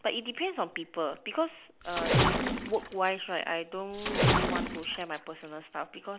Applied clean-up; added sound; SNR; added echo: none; Splash, splatter; -3 dB; none.